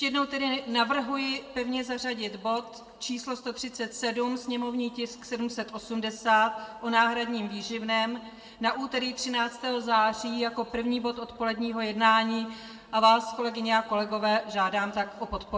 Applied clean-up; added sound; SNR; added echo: none; none; none; reverberation time 1.5 s.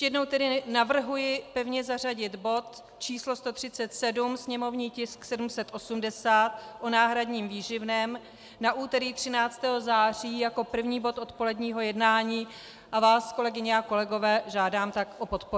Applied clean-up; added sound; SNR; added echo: none; none; none; none.